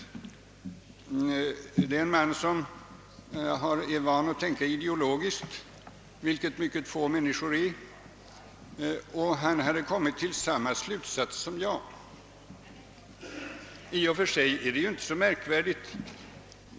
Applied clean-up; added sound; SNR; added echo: none; none; none; none.